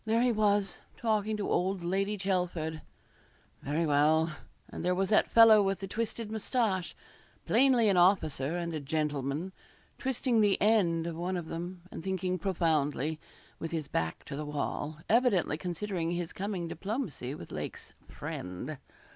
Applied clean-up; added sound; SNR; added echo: none; none; none; none.